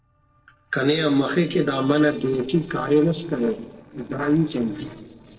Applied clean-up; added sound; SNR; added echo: neural separator model SepFormer DNS4.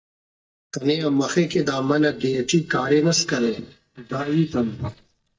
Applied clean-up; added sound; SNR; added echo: neural mask model DeepFilterNet 3.